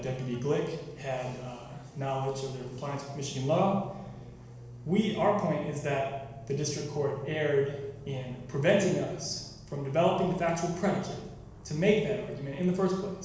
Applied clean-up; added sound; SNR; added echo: none; Fixed-wing aircraft, airplane; 17 dB; reverberation time 1.1 s.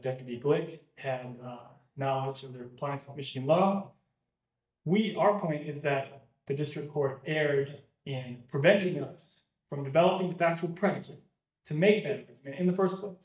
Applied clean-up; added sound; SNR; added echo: neural mask model DeepFilterNet 3.